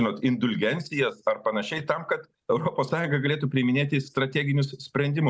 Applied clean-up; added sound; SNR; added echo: none; none; none; none.